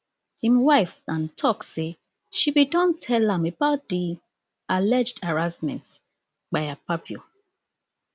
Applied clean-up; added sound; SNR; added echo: none; none; none; none.